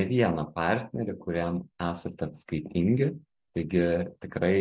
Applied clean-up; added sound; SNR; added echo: none; none; none; none.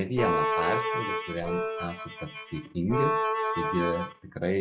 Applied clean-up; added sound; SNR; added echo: classical method log-MMSE.